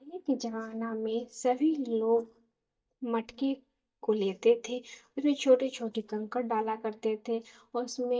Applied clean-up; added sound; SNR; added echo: neural mask model DeepFilterNet 3.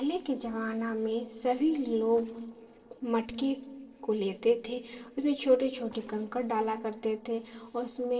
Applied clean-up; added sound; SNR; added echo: neural separator model SepFormer DNS4.